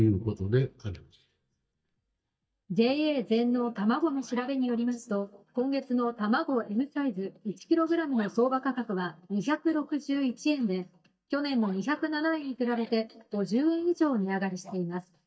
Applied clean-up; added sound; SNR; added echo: neural mask model DeepFilterNet 3.